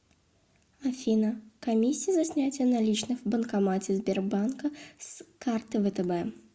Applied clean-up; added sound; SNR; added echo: none; none; none; none.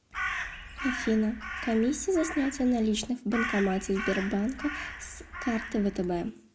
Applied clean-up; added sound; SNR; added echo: none; Crow; 8 dB; none.